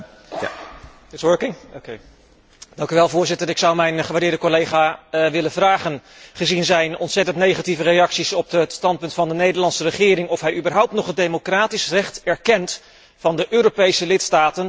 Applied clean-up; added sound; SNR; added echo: none; none; none; none.